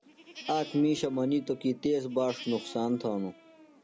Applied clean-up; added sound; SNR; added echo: none; Livestock, farm animals, working animals; 17 dB; none.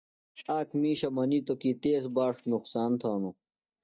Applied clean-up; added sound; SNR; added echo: neural mask model DeepFilterNet 3.